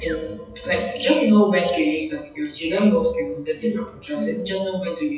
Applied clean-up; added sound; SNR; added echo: classical method WPE with log-MMSE.